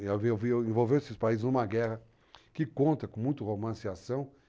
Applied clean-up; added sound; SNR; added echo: none; none; none; none.